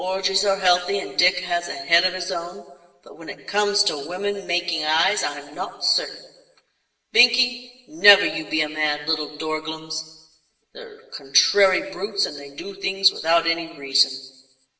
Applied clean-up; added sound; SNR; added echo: none; none; none; reverberation time 1.1 s.